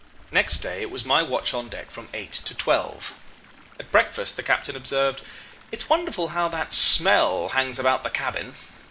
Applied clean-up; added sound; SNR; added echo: none; Chatter / Stream; 20 dB; none.